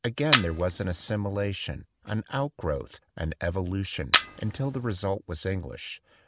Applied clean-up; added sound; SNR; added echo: none; Camera; 1 dB; none.